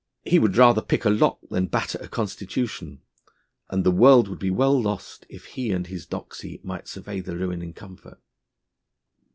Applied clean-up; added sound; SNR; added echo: none; none; none; none.